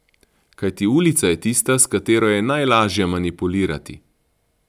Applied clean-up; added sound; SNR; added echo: none; none; none; none.